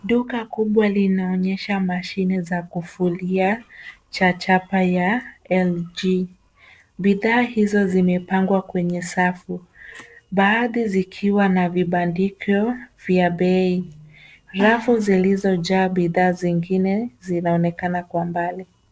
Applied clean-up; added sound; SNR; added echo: neural separator model SepFormer DNS4.